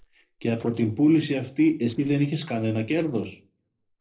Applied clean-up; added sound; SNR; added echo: neural separator model SepFormer DNS4.